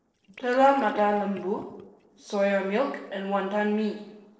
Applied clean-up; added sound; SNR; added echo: neural separator model SepFormer DNS4.